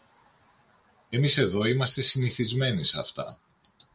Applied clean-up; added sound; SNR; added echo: none; Cricket; 13 dB; none.